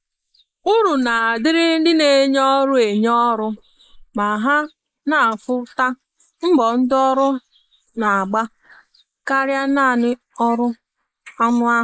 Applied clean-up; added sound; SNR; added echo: neural mask model Resemble Enhance denoiser.